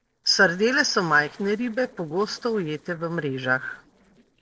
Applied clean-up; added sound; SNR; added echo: neural separator model SepFormer DNS4.